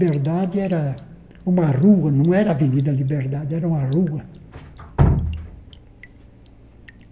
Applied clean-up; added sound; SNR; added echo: none; Drip; 8 dB; reverberation time 1.3 s.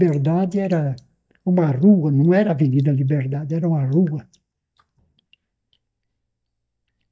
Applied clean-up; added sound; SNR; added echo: neural mask model DeepFilterNet 3.